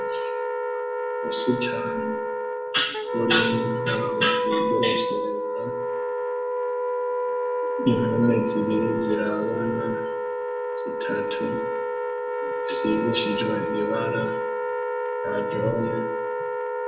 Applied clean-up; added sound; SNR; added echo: none; Wind instrument, woodwind instrument; -1 dB; reverberation time 0.6 s.